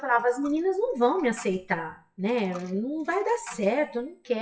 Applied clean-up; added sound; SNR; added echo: classical method WPE with log-MMSE.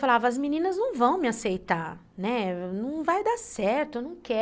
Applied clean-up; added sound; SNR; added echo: none; none; none; none.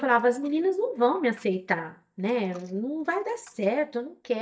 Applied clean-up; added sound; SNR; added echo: neural mask model DeepFilterNet 3.